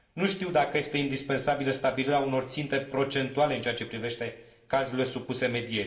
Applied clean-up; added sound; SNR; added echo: none; none; none; reverberation time 0.8 s.